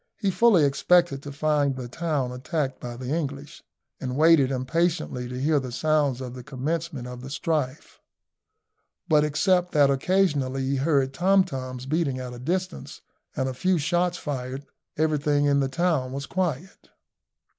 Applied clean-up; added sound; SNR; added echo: neural mask model Resemble Enhance denoiser.